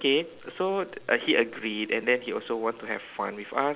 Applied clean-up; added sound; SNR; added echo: none; none; none; none.